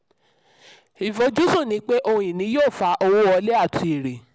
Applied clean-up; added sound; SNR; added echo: none; none; none; none.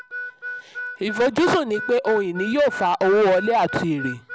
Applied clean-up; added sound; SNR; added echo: none; Harmonica; 11 dB; none.